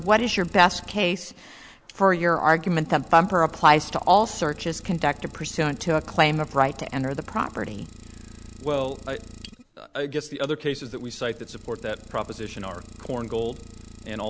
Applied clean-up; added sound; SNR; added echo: none; Idling; 19 dB; none.